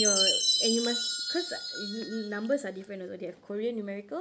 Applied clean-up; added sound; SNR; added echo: none; Chime; -2 dB; none.